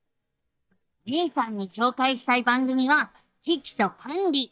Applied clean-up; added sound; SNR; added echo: neural mask model DeepFilterNet 3.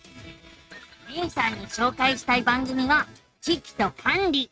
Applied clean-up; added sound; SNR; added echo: neural mask model RNNoise.